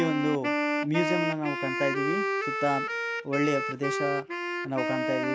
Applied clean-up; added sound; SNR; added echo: none; Wind instrument, woodwind instrument; -1 dB; none.